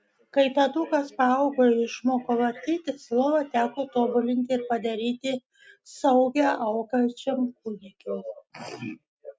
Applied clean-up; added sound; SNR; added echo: none; none; none; none.